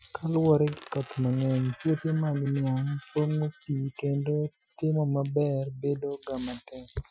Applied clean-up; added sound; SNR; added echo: classical method Wiener filter.